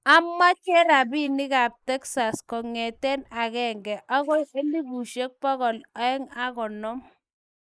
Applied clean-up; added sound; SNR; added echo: neural mask model Resemble Enhance denoiser.